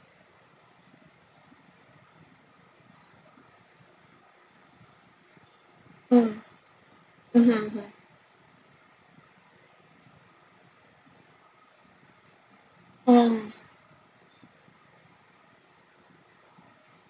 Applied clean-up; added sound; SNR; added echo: none; none; none; none.